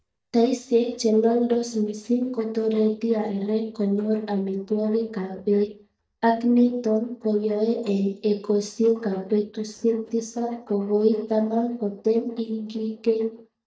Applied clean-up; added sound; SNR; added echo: neural mask model DeepFilterNet 3.